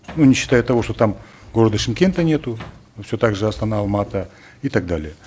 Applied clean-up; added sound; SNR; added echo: none; Wind + Bass drum; 18 dB; none.